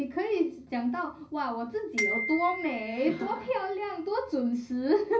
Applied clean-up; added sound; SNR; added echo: none; Glockenspiel; 7 dB; reverberation time 0.4 s.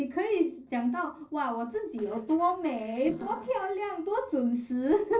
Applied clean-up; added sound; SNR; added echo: neural separator model SepFormer DNS4.